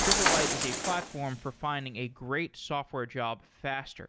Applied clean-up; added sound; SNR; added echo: none; Shatter; -1 dB; none.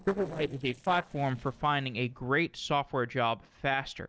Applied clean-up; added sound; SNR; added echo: neural separator model SepFormer DNS4.